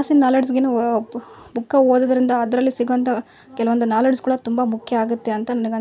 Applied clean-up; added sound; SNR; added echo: none; none; none; none.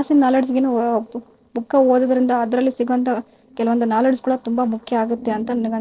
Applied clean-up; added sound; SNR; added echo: neural separator model SepFormer DNS4.